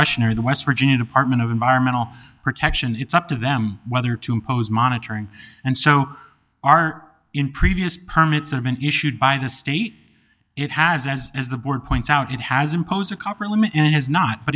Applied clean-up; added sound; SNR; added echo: none; none; none; none.